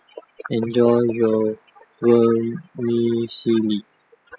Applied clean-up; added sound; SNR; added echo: classical method spectral subtraction.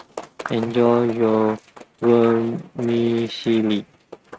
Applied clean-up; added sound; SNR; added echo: neural mask model RNNoise.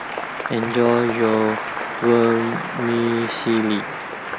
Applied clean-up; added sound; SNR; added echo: none; Applause; 6 dB; none.